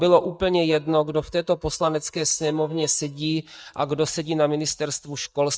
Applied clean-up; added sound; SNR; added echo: neural mask model DeepFilterNet 3.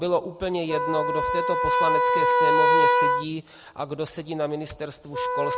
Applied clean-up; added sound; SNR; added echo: none; Wind instrument, woodwind instrument; -5 dB; none.